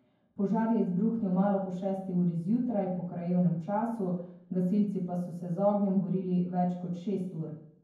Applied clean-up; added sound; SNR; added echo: none; none; none; reverberation time 0.9 s.